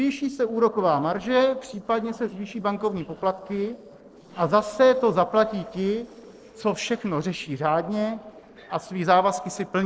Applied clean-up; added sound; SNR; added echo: neural separator model SepFormer DNS4.